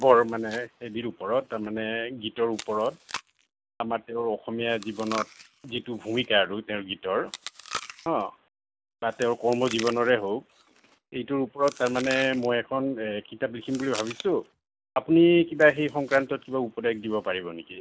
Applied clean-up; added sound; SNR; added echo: none; Chewing, mastication; 18 dB; none.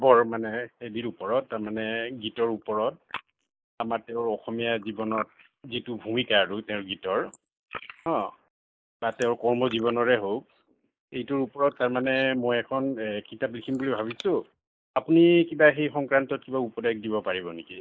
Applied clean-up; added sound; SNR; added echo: neural mask model Resemble Enhance denoiser.